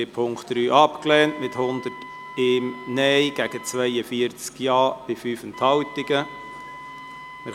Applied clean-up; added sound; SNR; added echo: none; Wind instrument, woodwind instrument; 17 dB; none.